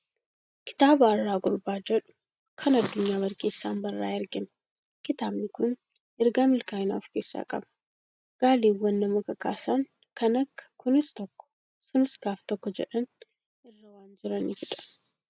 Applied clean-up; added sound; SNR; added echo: none; none; none; none.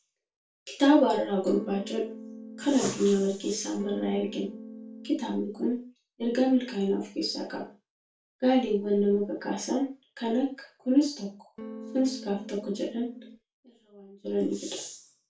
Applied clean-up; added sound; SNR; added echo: none; Electric guitar / Strum; 14 dB; reverberation time 0.3 s.